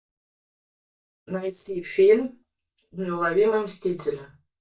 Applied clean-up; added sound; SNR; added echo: neural mask model DeepFilterNet 3.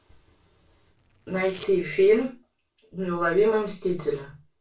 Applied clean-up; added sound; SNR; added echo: none; Domestic sounds, home sounds; 18 dB; reverberation time 0.2 s.